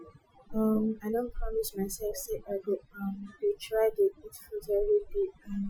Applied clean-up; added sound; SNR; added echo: classical method Wiener filter.